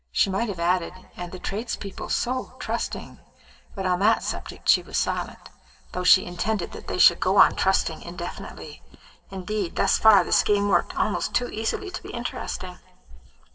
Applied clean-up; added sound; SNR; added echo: neural separator model SepFormer DNS4.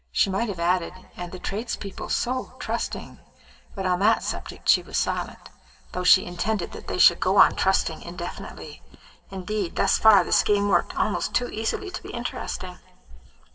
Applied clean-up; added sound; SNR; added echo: none; Thump, thud; 20 dB; reverberation time 2.5 s.